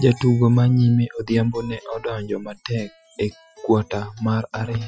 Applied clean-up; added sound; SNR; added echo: classical method Wiener filter.